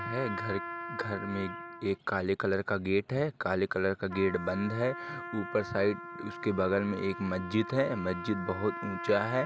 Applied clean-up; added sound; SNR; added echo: none; Trumpet; 10 dB; none.